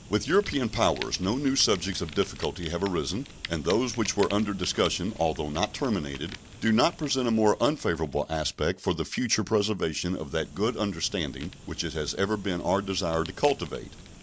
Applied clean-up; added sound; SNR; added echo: none; Fire; 17 dB; none.